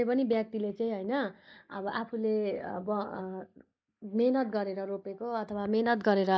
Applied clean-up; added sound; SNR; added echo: neural mask model Resemble Enhance denoiser.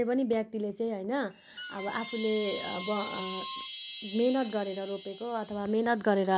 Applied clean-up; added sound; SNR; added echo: none; Chime + Wind instrument, woodwind instrument; 11 dB; none.